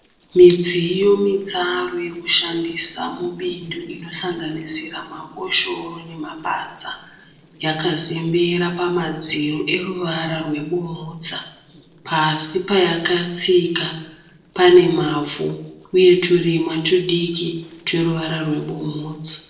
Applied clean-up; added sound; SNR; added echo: neural separator model SepFormer DNS4.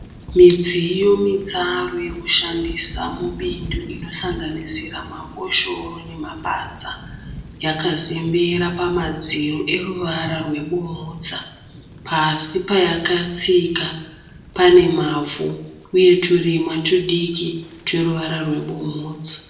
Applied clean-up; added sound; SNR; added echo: none; Thunder / Rain; 17 dB; reverberation time 0.8 s.